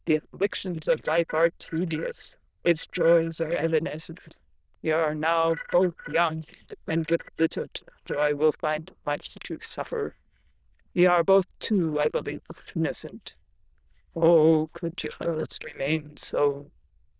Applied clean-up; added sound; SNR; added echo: neural diffusion model UNIVERSE++.